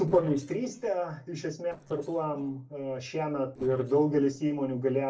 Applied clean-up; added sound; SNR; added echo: neural separator model SepFormer DNS4.